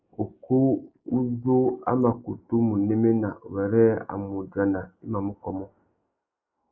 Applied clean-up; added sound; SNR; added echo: neural mask model Resemble Enhance denoiser.